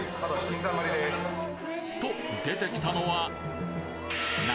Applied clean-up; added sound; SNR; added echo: none; none; none; none.